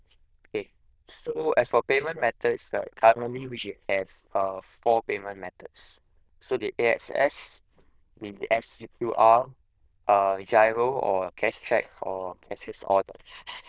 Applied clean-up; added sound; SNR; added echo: neural diffusion model UNIVERSE++.